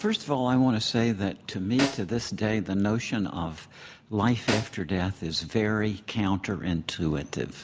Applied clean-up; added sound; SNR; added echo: none; Snare drum; 10 dB; none.